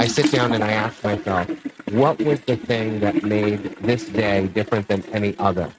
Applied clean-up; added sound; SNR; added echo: neural mask model RNNoise.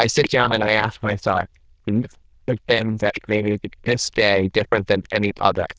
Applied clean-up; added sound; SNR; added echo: neural diffusion model UNIVERSE++.